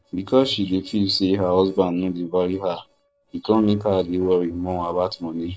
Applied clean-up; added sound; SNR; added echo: neural separator model SepFormer DNS4.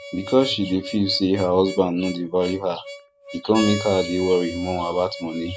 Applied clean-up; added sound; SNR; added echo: none; Harmonica; 13 dB; none.